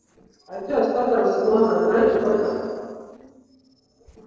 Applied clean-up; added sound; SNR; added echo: neural separator model SepFormer DNS4.